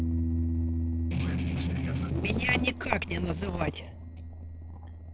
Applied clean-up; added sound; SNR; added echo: neural separator model SepFormer DNS4.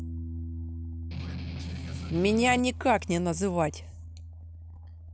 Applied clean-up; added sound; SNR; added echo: none; Strum + Piano; 7 dB; none.